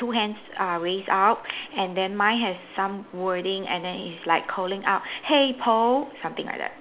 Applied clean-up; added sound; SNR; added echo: none; none; none; none.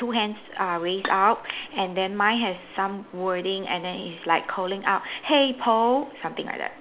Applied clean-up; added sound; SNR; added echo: none; Bowed string instrument; 15 dB; none.